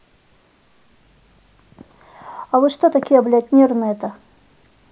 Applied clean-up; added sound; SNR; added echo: none; none; none; none.